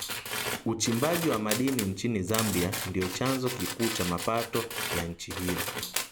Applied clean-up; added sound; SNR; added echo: none; Tools; 5 dB; none.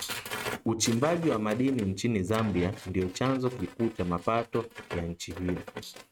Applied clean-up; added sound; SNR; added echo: neural mask model RNNoise.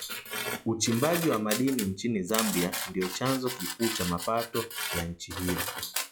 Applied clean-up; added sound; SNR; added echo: classical method log-MMSE.